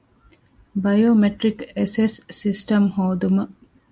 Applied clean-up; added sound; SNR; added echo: none; none; none; none.